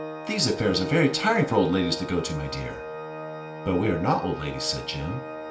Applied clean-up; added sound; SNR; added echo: none; Organ; 9 dB; reverberation time 0.3 s.